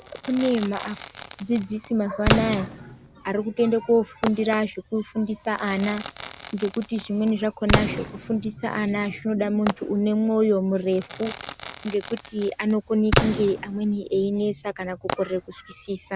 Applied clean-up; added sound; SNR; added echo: none; Crackle / Fireworks; 7 dB; none.